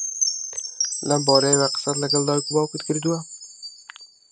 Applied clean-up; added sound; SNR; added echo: none; Chime; 2 dB; none.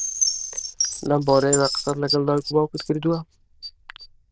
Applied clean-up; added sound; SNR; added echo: neural diffusion model UNIVERSE++.